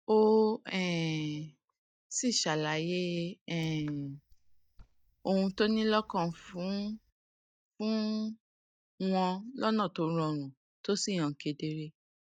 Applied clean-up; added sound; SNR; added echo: neural mask model DeepFilterNet 3.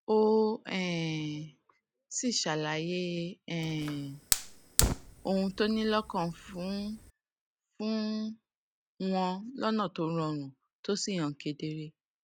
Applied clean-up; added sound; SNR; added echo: none; Fire; 3 dB; none.